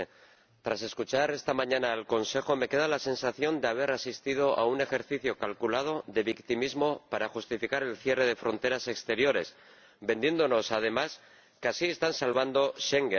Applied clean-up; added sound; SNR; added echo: none; none; none; none.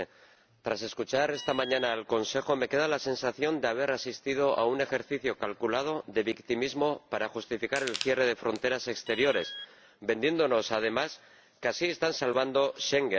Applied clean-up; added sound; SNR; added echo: none; Alarm + Crushing; 13 dB; none.